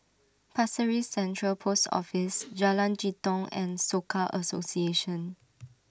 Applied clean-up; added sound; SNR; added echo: none; none; none; none.